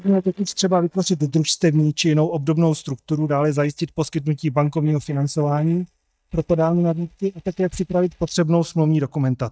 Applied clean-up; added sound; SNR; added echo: neural mask model DeepFilterNet 3.